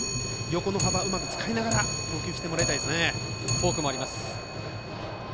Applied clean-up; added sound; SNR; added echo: none; Clock; 2 dB; none.